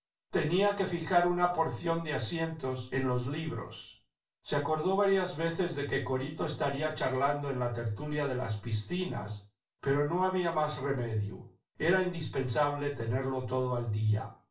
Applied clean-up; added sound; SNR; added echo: none; none; none; reverberation time 0.3 s.